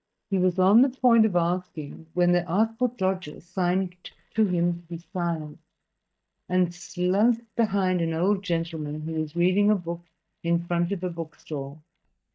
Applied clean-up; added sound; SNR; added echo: neural mask model DeepFilterNet 3.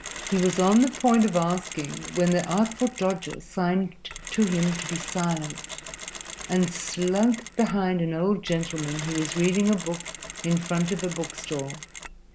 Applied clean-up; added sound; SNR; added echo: none; Mechanisms; 12 dB; none.